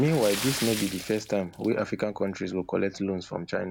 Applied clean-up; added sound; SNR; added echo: none; Splash, splatter; 11 dB; none.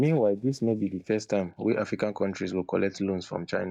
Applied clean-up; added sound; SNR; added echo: neural mask model DeepFilterNet 3.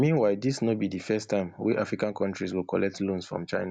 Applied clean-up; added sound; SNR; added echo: none; none; none; none.